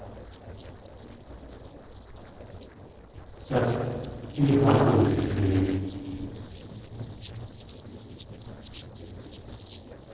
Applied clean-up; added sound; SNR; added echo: neural separator model SepFormer DNS4.